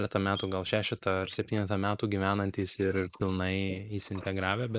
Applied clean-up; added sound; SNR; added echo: neural mask model Resemble Enhance denoiser.